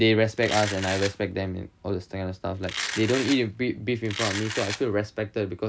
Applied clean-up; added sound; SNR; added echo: none; Domestic sounds, home sounds; 8 dB; none.